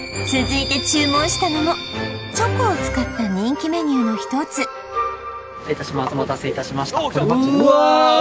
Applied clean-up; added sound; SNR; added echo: none; none; none; none.